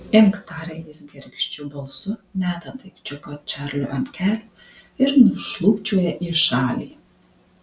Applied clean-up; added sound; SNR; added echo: none; none; none; none.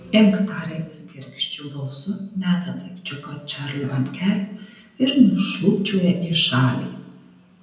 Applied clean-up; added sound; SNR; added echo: none; none; none; reverberation time 0.7 s.